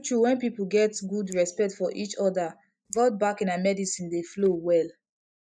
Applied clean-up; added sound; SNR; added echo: neural mask model DeepFilterNet 3.